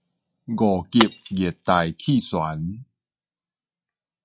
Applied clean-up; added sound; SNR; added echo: classical method log-MMSE.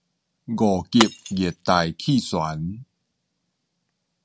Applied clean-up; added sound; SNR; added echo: none; Shatter; 9 dB; none.